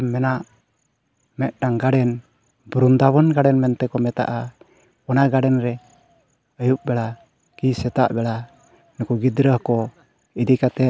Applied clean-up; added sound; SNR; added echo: none; none; none; none.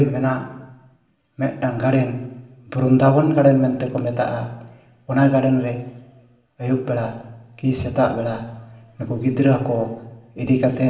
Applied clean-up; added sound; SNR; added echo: none; none; none; reverberation time 1.0 s.